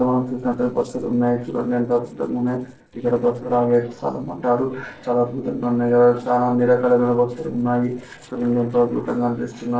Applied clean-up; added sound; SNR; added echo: neural separator model SepFormer DNS4.